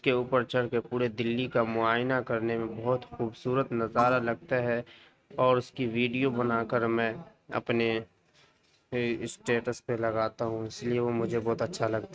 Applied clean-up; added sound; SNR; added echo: neural mask model RNNoise.